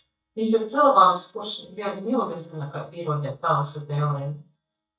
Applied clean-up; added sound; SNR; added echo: neural mask model DeepFilterNet 3.